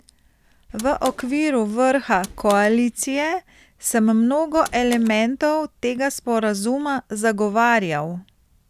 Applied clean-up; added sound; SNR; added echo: none; Door; 18 dB; none.